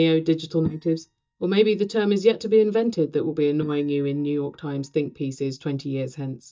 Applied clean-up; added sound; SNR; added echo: neural mask model DeepFilterNet 3.